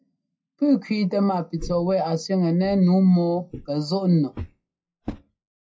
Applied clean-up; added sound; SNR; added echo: classical method WPE with log-MMSE.